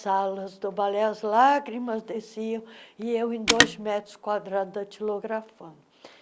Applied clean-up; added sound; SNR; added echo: none; Telephone; 2 dB; none.